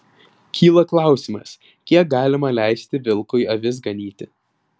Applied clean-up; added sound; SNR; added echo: none; none; none; none.